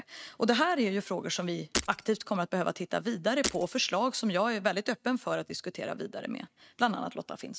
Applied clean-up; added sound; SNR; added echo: neural mask model RNNoise.